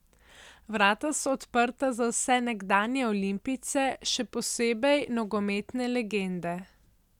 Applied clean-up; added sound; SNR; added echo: none; none; none; none.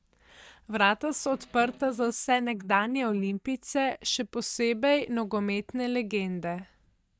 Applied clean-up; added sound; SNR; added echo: neural mask model DeepFilterNet 3.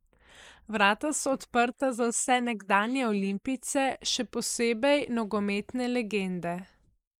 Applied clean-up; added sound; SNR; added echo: neural mask model Resemble Enhance denoiser.